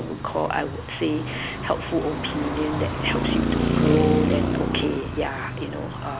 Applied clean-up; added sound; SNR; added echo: none; Traffic noise, roadway noise; -1 dB; none.